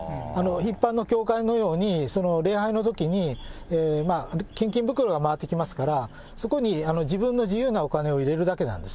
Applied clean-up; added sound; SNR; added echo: none; none; none; none.